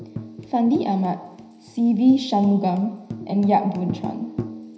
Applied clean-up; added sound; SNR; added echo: none; Tambourine; 13 dB; reverberation time 0.9 s.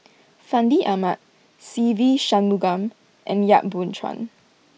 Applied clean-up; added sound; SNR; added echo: none; none; none; none.